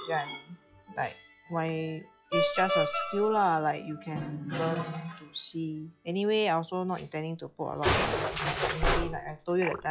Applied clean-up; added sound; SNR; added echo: classical method log-MMSE.